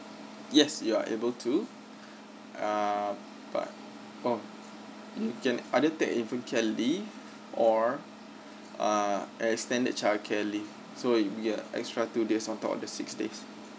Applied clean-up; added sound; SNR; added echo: none; none; none; none.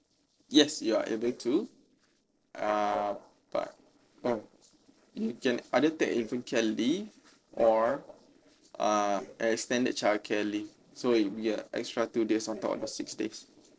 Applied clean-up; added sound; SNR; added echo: neural separator model SepFormer DNS4.